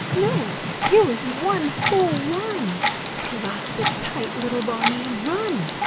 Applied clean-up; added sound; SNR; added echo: none; Clock + Tick; 1 dB; none.